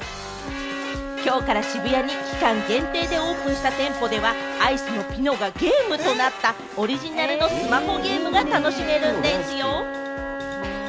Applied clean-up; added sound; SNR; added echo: none; Wind instrument, woodwind instrument; 8 dB; none.